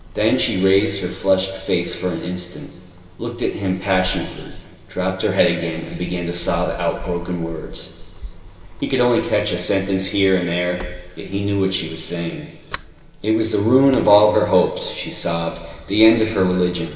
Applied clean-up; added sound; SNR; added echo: none; Sliding door; 16 dB; reverberation time 2.2 s.